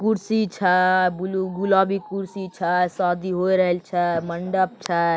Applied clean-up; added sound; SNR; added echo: none; none; none; none.